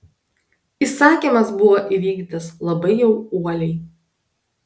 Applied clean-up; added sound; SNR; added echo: none; none; none; none.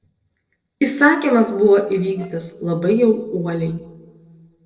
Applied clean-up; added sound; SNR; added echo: neural separator model SepFormer DNS4.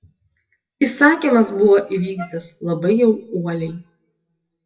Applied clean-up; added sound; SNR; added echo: classical method WPE with log-MMSE.